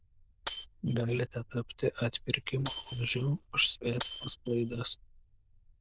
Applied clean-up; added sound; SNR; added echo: neural diffusion model UNIVERSE++.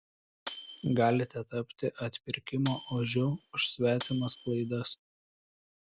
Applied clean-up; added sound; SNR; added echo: none; Tambourine; -1 dB; none.